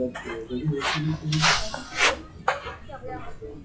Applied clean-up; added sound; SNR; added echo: classical method WPE with log-MMSE.